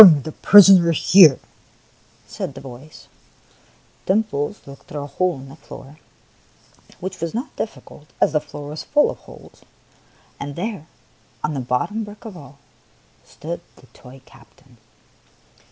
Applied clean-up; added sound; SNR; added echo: none; none; none; none.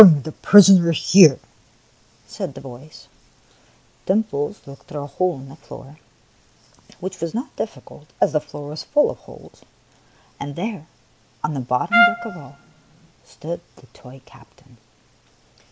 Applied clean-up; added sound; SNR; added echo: none; Trumpet; -1 dB; none.